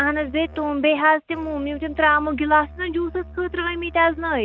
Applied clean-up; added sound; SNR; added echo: none; Musical instrument; 18 dB; none.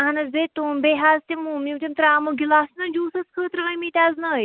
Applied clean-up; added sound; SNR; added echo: none; none; none; none.